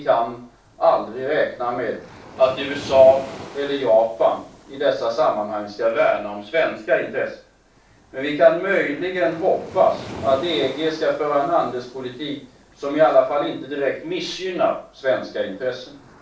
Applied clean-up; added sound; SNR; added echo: none; Waves, surf; 20 dB; reverberation time 0.3 s.